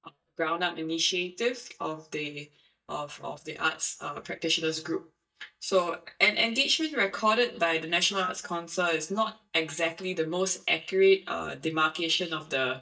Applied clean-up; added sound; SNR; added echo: neural mask model DeepFilterNet 3.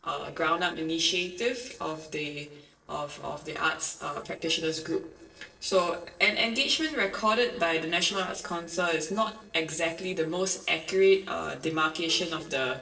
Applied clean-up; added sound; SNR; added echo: neural separator model SepFormer DNS4.